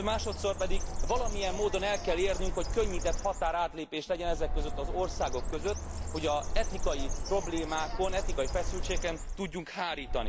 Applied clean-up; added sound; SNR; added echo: none; Bird; 0 dB; none.